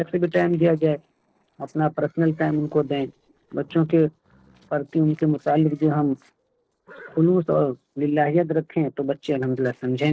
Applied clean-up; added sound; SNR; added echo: neural separator model SepFormer DNS4.